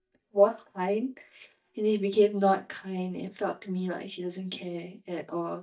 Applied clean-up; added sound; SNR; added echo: neural mask model DeepFilterNet 3.